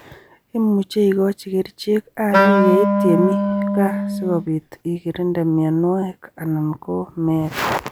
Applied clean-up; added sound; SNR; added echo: none; Wind instrument, woodwind instrument; -2 dB; none.